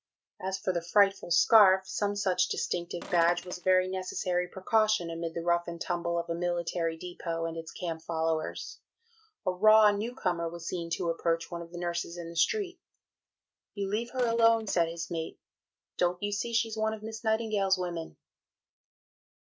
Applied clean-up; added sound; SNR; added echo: neural mask model RNNoise.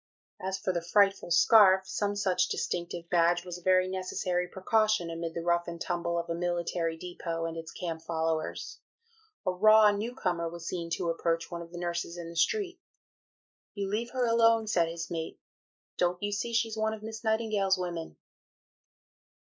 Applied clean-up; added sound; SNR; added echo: neural mask model Resemble Enhance denoiser.